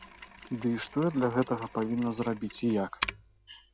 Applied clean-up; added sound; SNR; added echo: none; Mechanisms; 13 dB; none.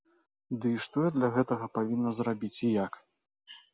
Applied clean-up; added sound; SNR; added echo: none; none; none; none.